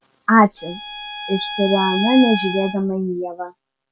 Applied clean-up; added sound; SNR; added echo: none; Bowed string instrument; 7 dB; none.